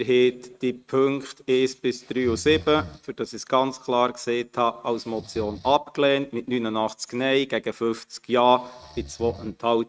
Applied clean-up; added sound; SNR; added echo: neural mask model RNNoise.